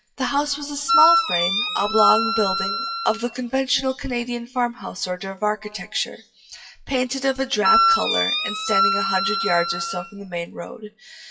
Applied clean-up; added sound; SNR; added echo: classical method WPE with log-MMSE.